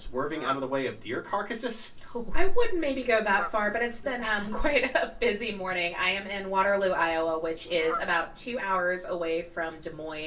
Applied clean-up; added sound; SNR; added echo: none; Fowl; 17 dB; reverberation time 0.2 s.